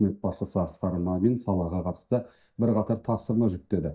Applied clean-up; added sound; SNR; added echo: neural mask model DeepFilterNet 3.